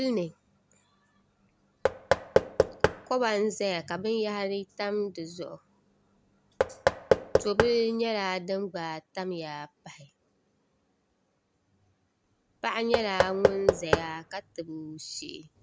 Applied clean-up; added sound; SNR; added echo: none; Knock / Wood; -4 dB; none.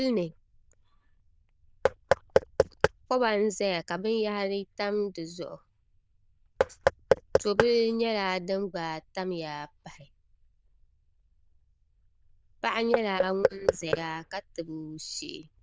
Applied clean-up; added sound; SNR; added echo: neural diffusion model UNIVERSE++.